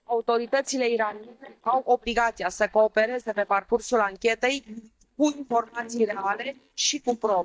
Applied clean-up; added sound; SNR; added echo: neural mask model DeepFilterNet 3.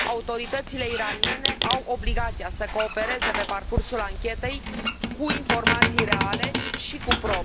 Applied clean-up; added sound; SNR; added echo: none; Squeak; -3 dB; none.